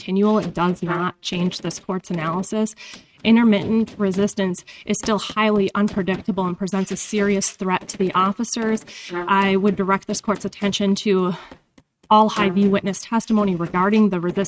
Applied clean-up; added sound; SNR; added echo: neural mask model RNNoise.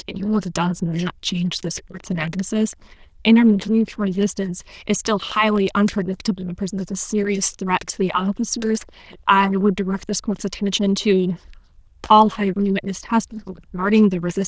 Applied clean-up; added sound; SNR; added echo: neural diffusion model UNIVERSE++.